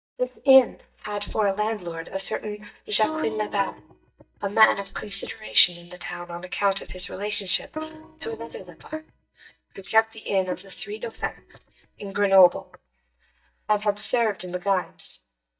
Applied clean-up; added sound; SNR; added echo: neural mask model DeepFilterNet 3.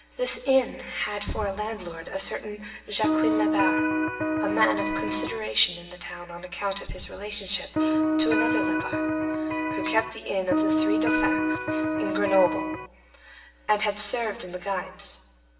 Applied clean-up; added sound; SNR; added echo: none; Electric guitar; -5 dB; reverberation time 0.9 s.